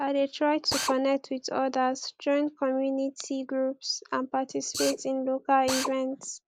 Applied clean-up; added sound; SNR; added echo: neural mask model Resemble Enhance denoiser.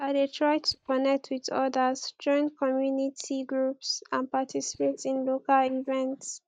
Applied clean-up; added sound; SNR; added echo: neural mask model DeepFilterNet 3.